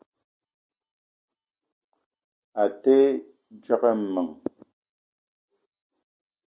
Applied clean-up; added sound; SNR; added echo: none; none; none; none.